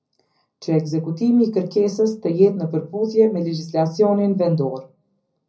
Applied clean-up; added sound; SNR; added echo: none; none; none; reverberation time 0.4 s.